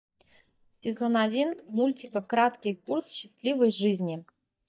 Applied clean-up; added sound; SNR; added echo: neural mask model DeepFilterNet 3.